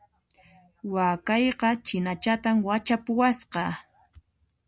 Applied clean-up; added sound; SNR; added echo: none; none; none; none.